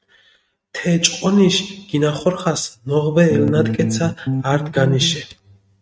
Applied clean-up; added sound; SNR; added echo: neural mask model RNNoise.